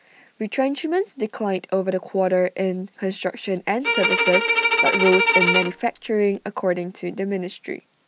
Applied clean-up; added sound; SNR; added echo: none; Bowed string instrument; -2 dB; none.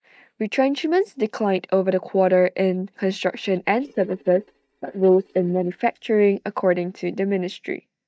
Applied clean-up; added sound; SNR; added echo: neural mask model DeepFilterNet 3.